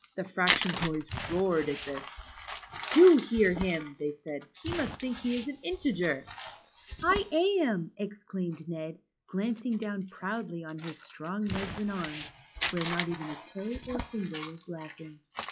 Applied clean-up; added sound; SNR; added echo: classical method log-MMSE.